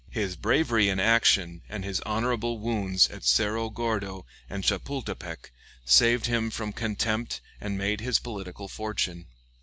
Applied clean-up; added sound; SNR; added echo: none; none; none; none.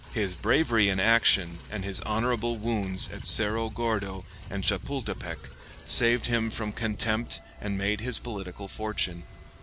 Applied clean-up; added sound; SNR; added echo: none; Rain; 15 dB; none.